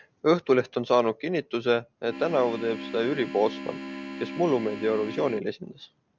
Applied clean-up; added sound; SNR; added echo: none; Organ; 10 dB; none.